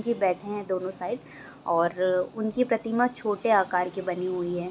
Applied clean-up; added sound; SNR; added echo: none; none; none; none.